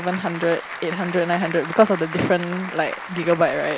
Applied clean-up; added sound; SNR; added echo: none; Applause; 11 dB; none.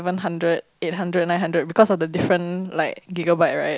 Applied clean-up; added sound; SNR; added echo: none; none; none; none.